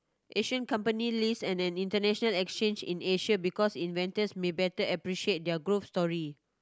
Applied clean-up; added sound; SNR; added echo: none; none; none; none.